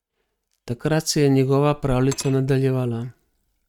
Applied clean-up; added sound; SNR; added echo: neural mask model RNNoise.